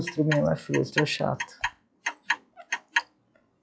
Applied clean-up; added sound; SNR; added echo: classical method log-MMSE.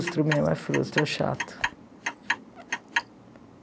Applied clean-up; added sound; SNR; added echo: none; Clock; 4 dB; none.